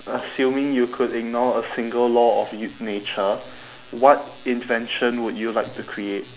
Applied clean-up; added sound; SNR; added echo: none; none; none; none.